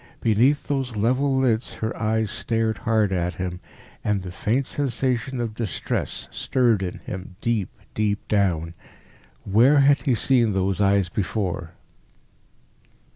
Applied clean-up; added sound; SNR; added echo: none; none; none; none.